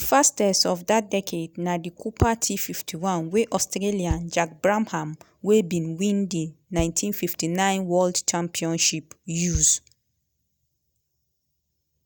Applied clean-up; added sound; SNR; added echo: neural mask model DeepFilterNet 3.